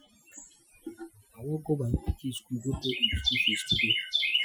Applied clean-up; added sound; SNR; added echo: classical method Wiener filter.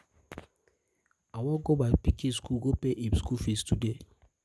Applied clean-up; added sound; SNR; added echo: none; none; none; none.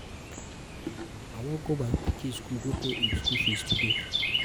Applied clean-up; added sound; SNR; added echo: none; Chirp, tweet; -1 dB; none.